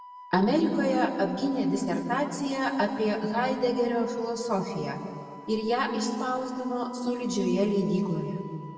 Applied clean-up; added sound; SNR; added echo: none; Wind instrument, woodwind instrument; 19 dB; reverberation time 2.1 s.